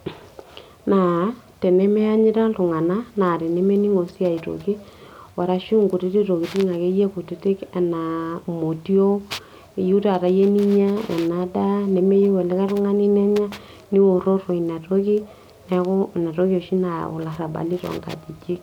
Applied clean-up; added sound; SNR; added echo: none; none; none; none.